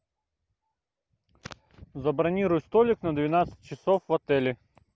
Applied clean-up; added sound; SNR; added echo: none; none; none; none.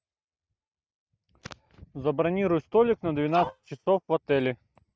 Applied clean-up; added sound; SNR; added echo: neural mask model RNNoise.